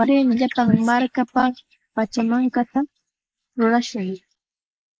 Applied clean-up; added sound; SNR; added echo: neural mask model Resemble Enhance denoiser.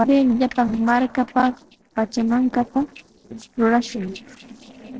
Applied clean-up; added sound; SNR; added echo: neural separator model SepFormer DNS4.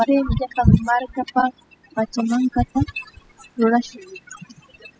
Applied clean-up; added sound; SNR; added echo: classical method spectral subtraction.